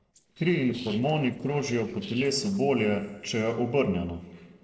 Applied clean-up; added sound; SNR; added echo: neural separator model SepFormer DNS4.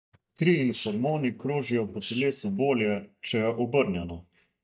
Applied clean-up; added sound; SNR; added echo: neural mask model DeepFilterNet 3.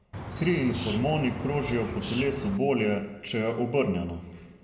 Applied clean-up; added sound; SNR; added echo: none; Bird; 9 dB; reverberation time 1.1 s.